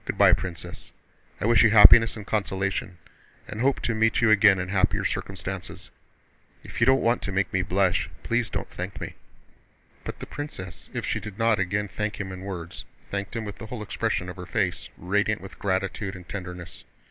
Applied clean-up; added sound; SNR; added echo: none; none; none; none.